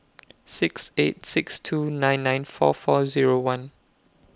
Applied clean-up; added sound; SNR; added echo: none; none; none; none.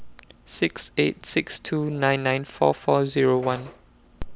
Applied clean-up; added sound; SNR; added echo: none; Telephone; 17 dB; none.